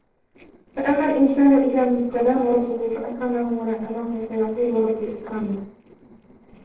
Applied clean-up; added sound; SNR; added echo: neural separator model SepFormer DNS4.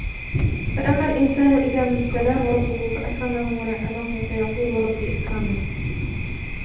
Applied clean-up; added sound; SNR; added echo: none; Thunder; 3 dB; reverberation time 0.8 s.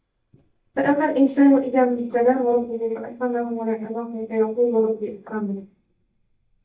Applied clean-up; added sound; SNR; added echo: neural mask model DeepFilterNet 3.